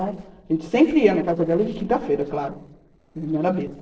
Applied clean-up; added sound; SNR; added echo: neural separator model SepFormer DNS4.